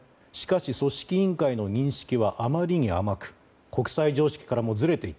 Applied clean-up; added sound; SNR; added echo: none; none; none; none.